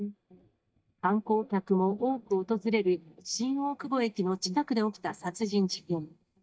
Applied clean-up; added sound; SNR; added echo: neural mask model DeepFilterNet 3.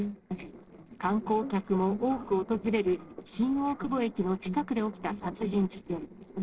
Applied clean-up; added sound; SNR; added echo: neural separator model SepFormer DNS4.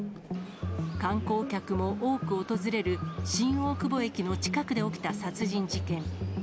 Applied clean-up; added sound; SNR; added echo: none; none; none; none.